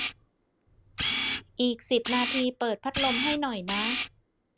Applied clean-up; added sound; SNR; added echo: none; Camera; 1 dB; none.